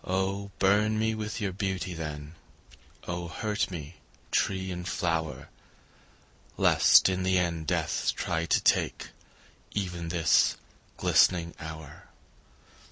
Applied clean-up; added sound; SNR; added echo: none; none; none; none.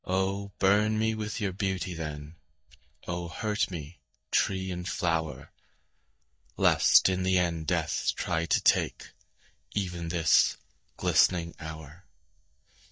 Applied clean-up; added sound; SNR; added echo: neural mask model DeepFilterNet 3.